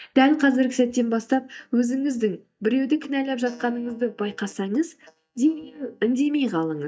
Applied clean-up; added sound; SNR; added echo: neural mask model DeepFilterNet 3.